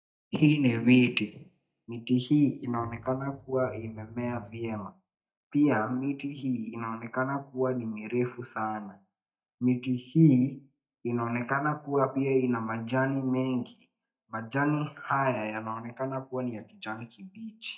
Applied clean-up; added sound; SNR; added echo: neural mask model DeepFilterNet 3.